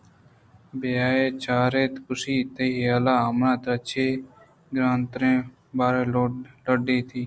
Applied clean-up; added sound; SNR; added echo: none; none; none; none.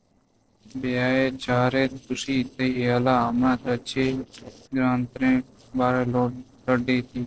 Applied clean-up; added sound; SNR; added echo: neural separator model SepFormer DNS4.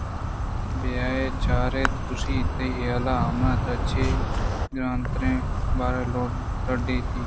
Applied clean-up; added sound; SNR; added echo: none; Insect; -4 dB; none.